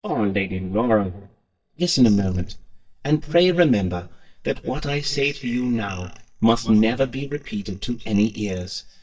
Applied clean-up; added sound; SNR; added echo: neural mask model DeepFilterNet 3.